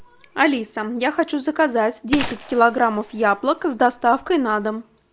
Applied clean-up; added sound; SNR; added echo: none; Gunshot, gunfire; 14 dB; none.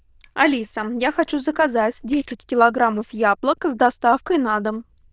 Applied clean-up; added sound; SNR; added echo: neural diffusion model UNIVERSE++.